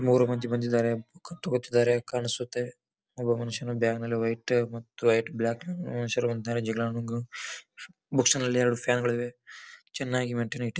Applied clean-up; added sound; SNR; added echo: none; none; none; none.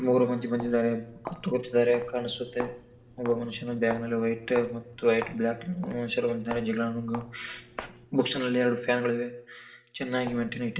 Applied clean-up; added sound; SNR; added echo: none; Walk, footsteps; 17 dB; reverberation time 0.7 s.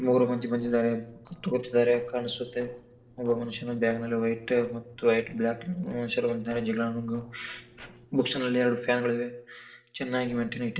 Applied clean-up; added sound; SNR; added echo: neural separator model SepFormer DNS4.